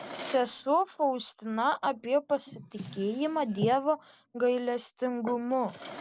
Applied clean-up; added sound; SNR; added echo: none; Drawer open or close; 15 dB; none.